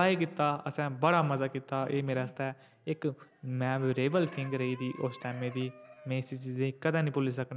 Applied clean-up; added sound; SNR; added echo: none; Chicken, rooster; 20 dB; none.